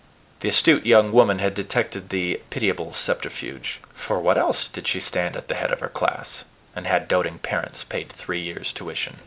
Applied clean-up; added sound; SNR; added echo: none; none; none; none.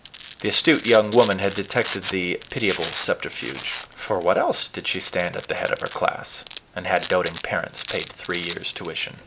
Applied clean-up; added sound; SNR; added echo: none; Domestic sounds, home sounds; 14 dB; none.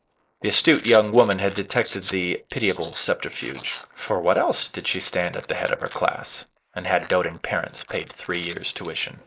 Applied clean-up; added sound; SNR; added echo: neural mask model Resemble Enhance denoiser.